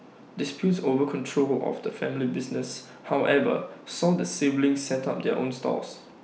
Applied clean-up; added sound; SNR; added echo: none; none; none; none.